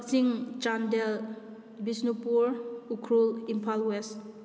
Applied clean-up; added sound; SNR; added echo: none; none; none; none.